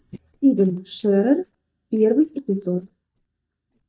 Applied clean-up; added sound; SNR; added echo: neural mask model DeepFilterNet 3.